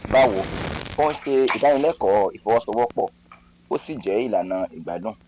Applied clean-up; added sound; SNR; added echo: none; Fire; 15 dB; none.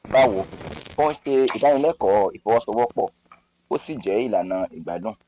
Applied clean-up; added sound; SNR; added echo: neural mask model RNNoise.